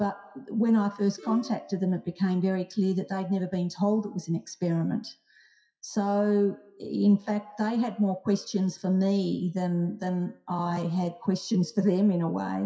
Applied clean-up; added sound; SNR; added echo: classical method WPE with log-MMSE.